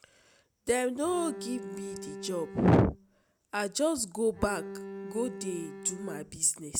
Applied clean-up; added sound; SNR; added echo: none; Bowed string instrument; 11 dB; none.